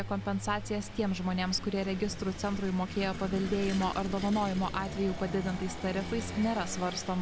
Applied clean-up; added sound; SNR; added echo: none; Engine / Vehicle; 7 dB; none.